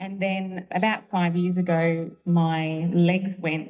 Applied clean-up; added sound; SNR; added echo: neural mask model DeepFilterNet 3.